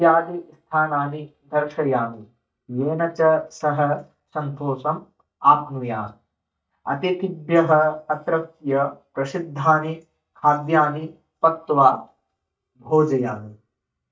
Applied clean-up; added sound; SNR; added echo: neural mask model DeepFilterNet 3.